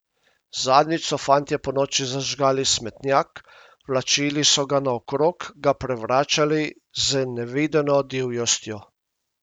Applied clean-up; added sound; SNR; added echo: none; none; none; none.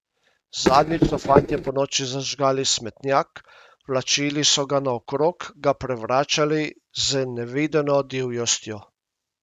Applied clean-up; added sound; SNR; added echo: neural mask model RNNoise.